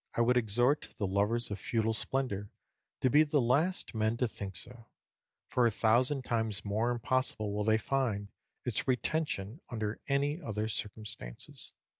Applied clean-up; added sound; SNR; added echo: none; none; none; none.